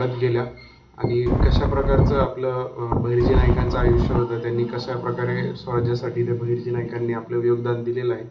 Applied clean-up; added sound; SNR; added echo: none; Wind; -4 dB; reverberation time 0.4 s.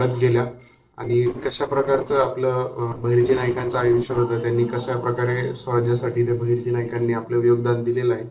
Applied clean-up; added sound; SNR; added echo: neural separator model SepFormer DNS4.